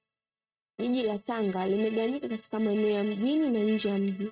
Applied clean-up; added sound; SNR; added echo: neural mask model RNNoise.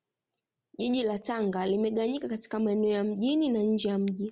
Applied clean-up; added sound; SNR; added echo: none; none; none; none.